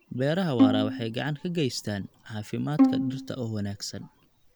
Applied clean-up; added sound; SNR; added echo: none; Bowed string instrument; -2 dB; none.